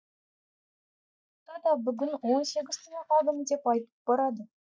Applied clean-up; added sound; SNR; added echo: neural mask model DeepFilterNet 3.